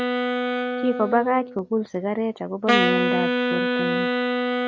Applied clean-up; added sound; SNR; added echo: none; Wind instrument, woodwind instrument; -2 dB; none.